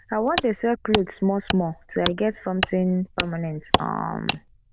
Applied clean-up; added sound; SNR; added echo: neural diffusion model UNIVERSE++.